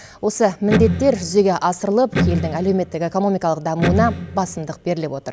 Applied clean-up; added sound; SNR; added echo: none; Electric guitar; 4 dB; none.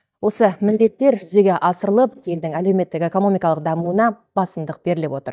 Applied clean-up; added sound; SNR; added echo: neural mask model DeepFilterNet 3.